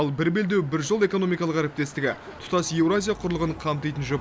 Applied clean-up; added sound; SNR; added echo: none; none; none; none.